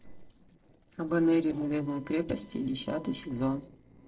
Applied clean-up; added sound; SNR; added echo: neural separator model SepFormer DNS4.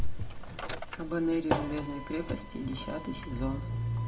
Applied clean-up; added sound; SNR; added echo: none; Slam / Engine starting; 6 dB; reverberation time 1.0 s.